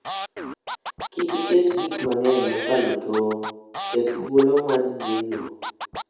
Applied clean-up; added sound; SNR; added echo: none; Scratching (performance technique); 9 dB; reverberation time 0.8 s.